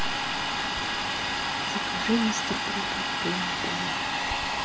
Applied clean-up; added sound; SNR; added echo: none; Domestic sounds, home sounds; -5 dB; none.